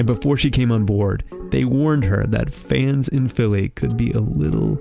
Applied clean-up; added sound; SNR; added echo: none; none; none; none.